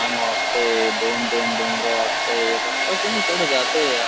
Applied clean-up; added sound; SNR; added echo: none; Domestic sounds, home sounds; -3 dB; none.